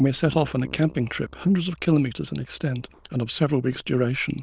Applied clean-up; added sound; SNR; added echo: neural diffusion model UNIVERSE++.